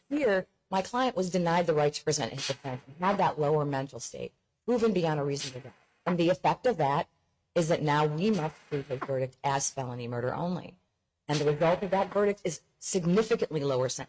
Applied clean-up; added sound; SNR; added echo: neural mask model RNNoise.